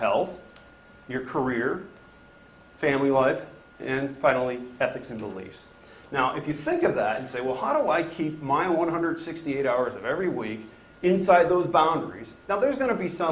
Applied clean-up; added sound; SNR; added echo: none; none; none; none.